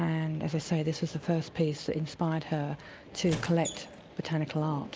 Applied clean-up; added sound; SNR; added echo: none; Squeak; 10 dB; none.